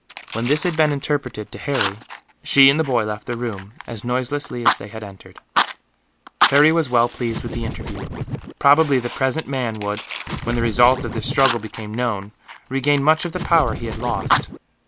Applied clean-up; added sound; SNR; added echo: none; Scratching (performance technique) + Fire; 6 dB; none.